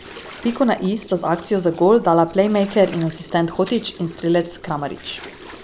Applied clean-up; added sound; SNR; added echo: none; Gurgling; 19 dB; none.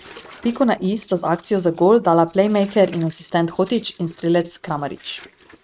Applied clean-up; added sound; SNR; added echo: neural mask model RNNoise.